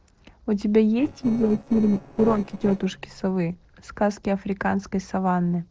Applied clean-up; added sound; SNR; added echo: neural separator model SepFormer DNS4.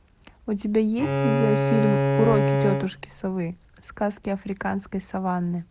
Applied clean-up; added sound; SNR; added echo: none; Bowed string instrument; -2 dB; none.